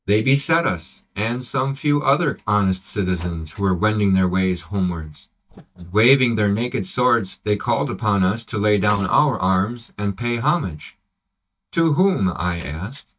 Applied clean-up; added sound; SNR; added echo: neural mask model DeepFilterNet 3.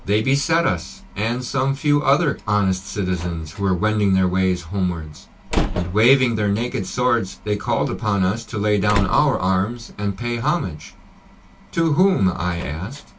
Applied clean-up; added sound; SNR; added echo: none; Slam; 12 dB; reverberation time 0.2 s.